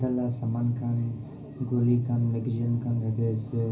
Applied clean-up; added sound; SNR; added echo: none; none; none; reverberation time 0.5 s.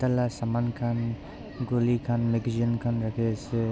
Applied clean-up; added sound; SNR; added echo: none; none; none; none.